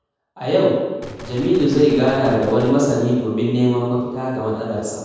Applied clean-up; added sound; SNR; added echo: none; Gunshot, gunfire; 19 dB; reverberation time 1.2 s.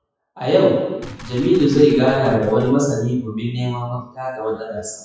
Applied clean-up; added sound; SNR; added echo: classical method WPE with log-MMSE.